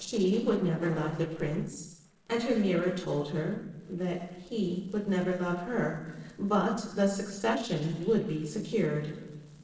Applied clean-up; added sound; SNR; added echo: neural separator model SepFormer DNS4.